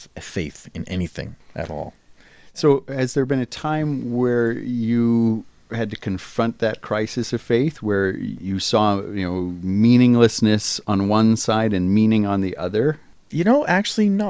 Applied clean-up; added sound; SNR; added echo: none; none; none; none.